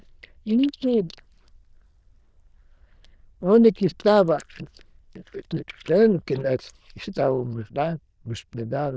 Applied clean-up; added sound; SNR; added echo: neural diffusion model UNIVERSE++.